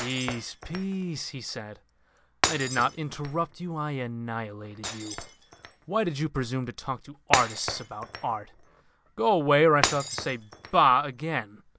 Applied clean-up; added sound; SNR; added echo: none; Shatter; 8 dB; none.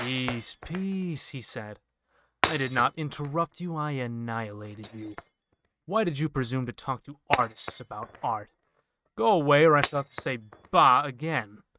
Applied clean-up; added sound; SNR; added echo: neural mask model RNNoise.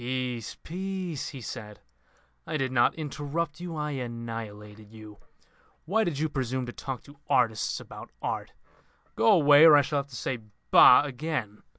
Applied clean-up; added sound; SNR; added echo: none; none; none; none.